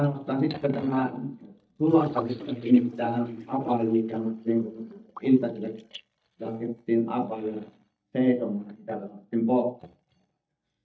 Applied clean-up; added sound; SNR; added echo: neural mask model DeepFilterNet 3.